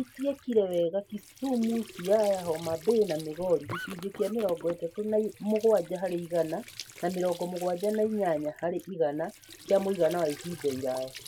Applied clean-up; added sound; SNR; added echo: none; Squeak / Trickle, dribble / Sink (filling or washing); 17 dB; none.